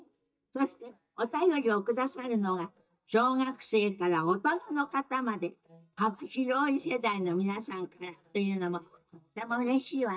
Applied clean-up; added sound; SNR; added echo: neural mask model DeepFilterNet 3.